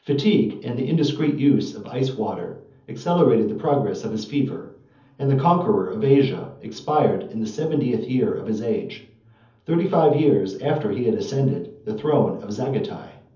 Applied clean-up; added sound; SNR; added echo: none; none; none; reverberation time 0.7 s.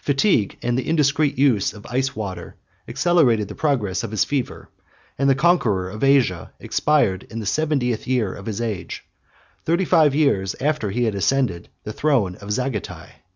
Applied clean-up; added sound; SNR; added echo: none; none; none; none.